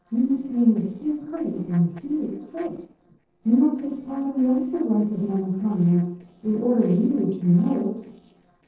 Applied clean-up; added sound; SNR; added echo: neural separator model SepFormer DNS4.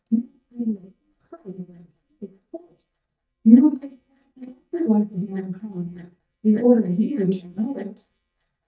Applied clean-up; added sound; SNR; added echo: neural mask model DeepFilterNet 3.